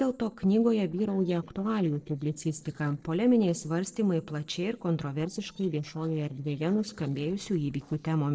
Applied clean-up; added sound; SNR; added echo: neural separator model SepFormer DNS4.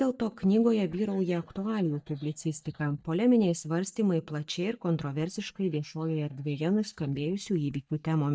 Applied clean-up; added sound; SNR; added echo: neural mask model DeepFilterNet 3.